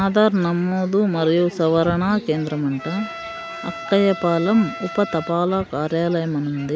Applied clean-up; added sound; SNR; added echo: none; Trumpet; 14 dB; none.